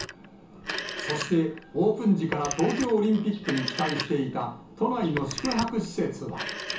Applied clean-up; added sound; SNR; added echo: none; Telephone; 9 dB; reverberation time 0.7 s.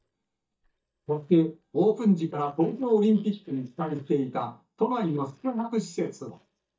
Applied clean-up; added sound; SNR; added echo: neural mask model DeepFilterNet 3.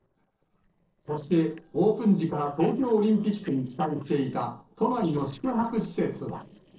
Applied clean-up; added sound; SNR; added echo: neural separator model SepFormer DNS4.